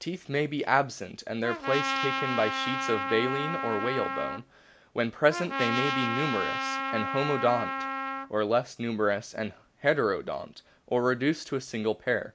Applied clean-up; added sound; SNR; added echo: none; Trumpet; 3 dB; none.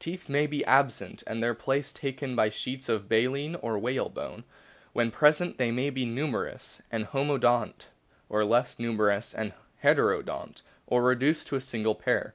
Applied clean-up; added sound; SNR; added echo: none; none; none; none.